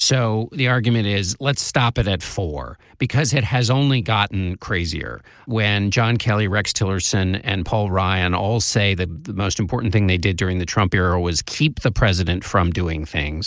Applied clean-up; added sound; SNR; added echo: none; none; none; none.